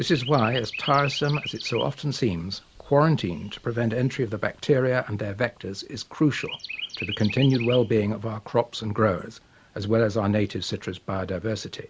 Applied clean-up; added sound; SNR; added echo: none; Chirp, tweet; 15 dB; none.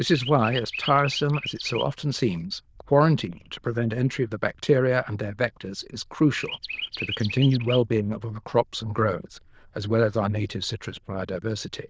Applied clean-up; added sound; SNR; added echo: neural diffusion model UNIVERSE++.